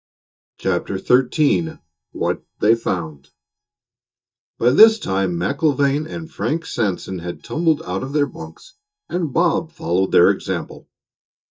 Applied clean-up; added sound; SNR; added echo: neural mask model DeepFilterNet 3.